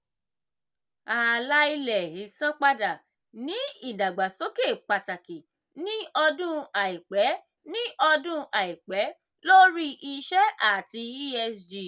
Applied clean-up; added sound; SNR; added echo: none; none; none; none.